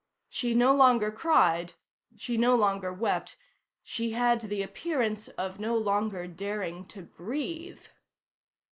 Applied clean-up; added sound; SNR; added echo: neural mask model Resemble Enhance denoiser.